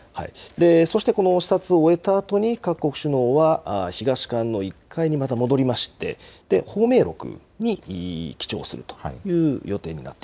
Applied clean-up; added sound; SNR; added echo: none; none; none; none.